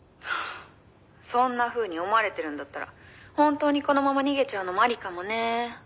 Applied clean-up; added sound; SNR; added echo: none; none; none; none.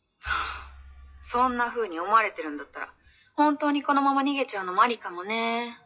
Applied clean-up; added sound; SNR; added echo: classical method WPE with log-MMSE.